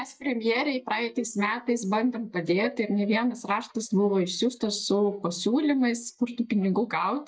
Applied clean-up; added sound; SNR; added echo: neural mask model DeepFilterNet 3.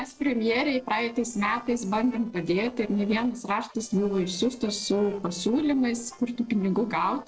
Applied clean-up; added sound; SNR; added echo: neural separator model SepFormer DNS4.